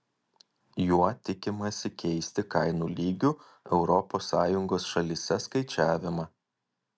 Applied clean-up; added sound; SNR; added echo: none; none; none; none.